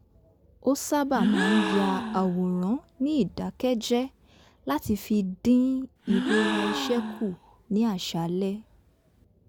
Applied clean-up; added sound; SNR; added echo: none; Gasp; 6 dB; none.